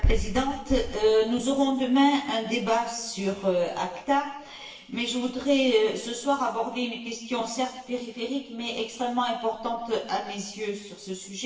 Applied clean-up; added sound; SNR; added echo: none; none; none; reverberation time 1.0 s.